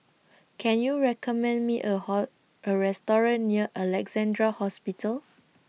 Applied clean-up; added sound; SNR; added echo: none; none; none; none.